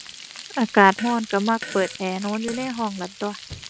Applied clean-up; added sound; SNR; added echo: none; Fart + Frying (food); 14 dB; none.